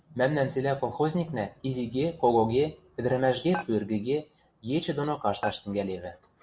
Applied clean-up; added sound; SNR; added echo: none; Dishes, pots, and pans; 14 dB; none.